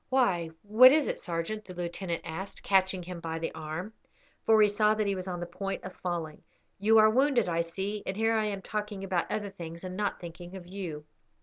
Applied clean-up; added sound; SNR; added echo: none; none; none; none.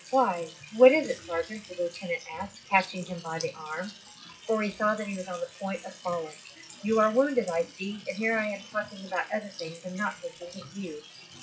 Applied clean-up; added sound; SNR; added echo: classical method WPE with log-MMSE.